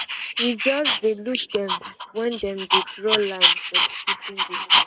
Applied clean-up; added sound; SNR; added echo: neural mask model Resemble Enhance denoiser.